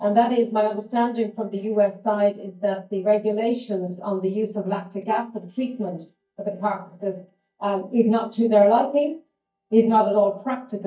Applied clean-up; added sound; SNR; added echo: neural mask model DeepFilterNet 3.